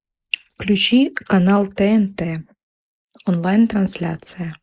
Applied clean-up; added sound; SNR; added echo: neural mask model Resemble Enhance denoiser.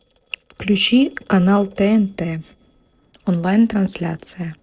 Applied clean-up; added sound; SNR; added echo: neural separator model SepFormer DNS4.